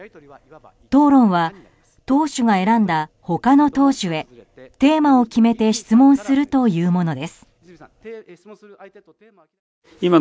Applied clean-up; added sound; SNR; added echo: none; none; none; none.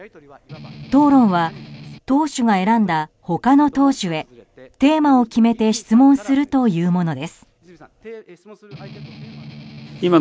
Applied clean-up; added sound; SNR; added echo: none; Strum; 18 dB; none.